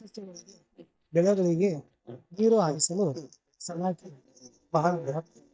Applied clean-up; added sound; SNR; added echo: neural mask model DeepFilterNet 3.